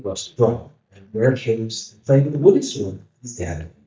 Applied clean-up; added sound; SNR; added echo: neural mask model DeepFilterNet 3.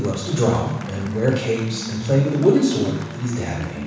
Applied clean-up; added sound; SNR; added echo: none; Applause; 20 dB; reverberation time 1.1 s.